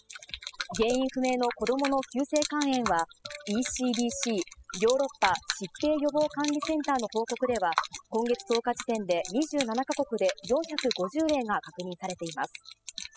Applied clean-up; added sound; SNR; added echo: classical method spectral subtraction.